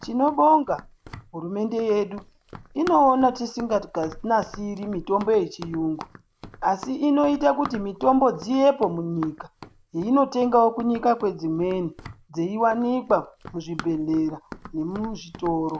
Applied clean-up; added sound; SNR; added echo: none; Run; 19 dB; none.